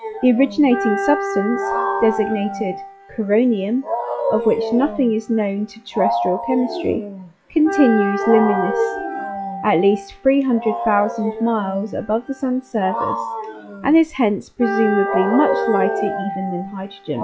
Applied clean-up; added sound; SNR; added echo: classical method log-MMSE.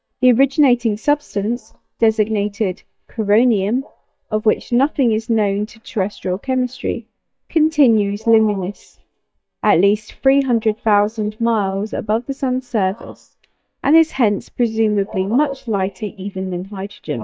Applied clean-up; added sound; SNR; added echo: neural mask model DeepFilterNet 3.